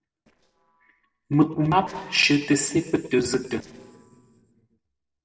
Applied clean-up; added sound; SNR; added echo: neural separator model SepFormer DNS4.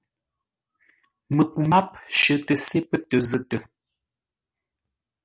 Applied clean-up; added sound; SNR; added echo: none; none; none; none.